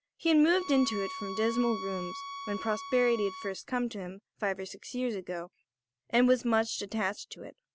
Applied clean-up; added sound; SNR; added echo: none; Bowed string instrument; 11 dB; none.